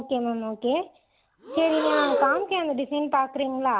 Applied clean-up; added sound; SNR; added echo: none; Breathing; 7 dB; none.